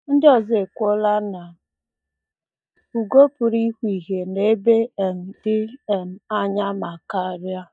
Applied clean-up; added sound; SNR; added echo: neural mask model DeepFilterNet 3.